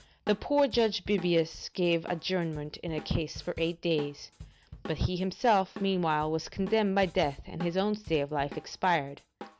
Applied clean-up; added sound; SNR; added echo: none; Drum kit; 18 dB; none.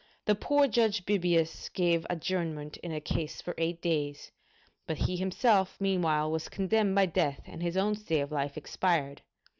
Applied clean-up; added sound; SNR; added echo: none; none; none; none.